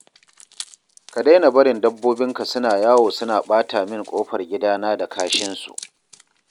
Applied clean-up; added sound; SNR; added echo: none; Hands; 20 dB; none.